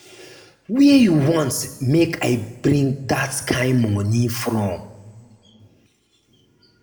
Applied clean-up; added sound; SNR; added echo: none; none; none; reverberation time 1.0 s.